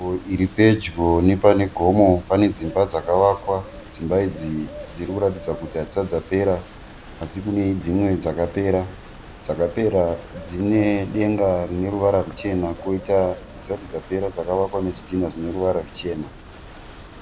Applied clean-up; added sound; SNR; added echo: none; Bird + Boat, Water vehicle; 17 dB; none.